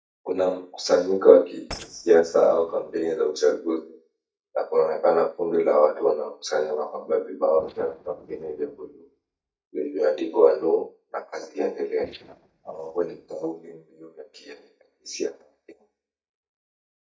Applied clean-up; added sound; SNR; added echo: neural mask model DeepFilterNet 3.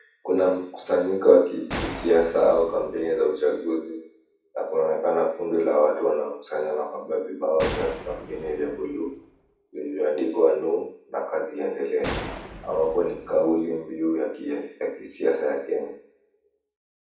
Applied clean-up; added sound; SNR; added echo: none; Gunshot, gunfire; 12 dB; reverberation time 0.7 s.